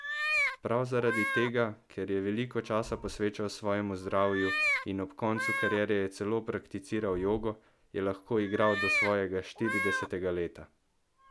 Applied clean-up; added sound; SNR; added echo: none; Meow; 4 dB; none.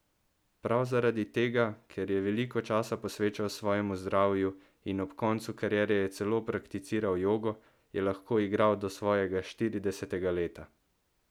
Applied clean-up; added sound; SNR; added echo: none; none; none; none.